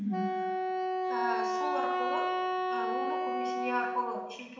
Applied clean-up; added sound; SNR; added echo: none; Wind instrument, woodwind instrument; -5 dB; reverberation time 0.9 s.